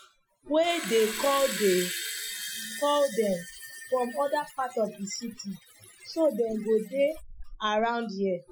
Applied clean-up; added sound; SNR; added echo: classical method Wiener filter.